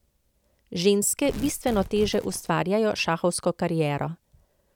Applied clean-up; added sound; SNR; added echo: none; Tearing; 15 dB; none.